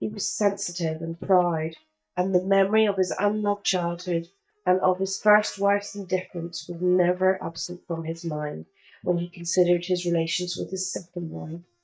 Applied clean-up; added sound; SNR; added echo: neural mask model DeepFilterNet 3.